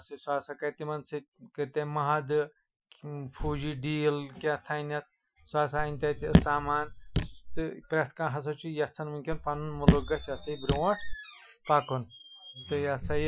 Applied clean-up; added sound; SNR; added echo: classical method Wiener filter.